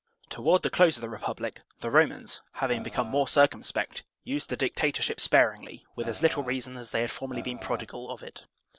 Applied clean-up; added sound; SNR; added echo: none; Burping, eructation; 14 dB; none.